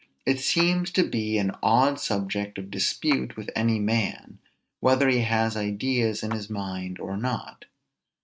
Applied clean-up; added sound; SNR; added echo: neural mask model RNNoise.